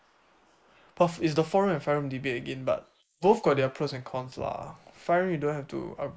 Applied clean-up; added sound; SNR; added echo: neural mask model Resemble Enhance denoiser.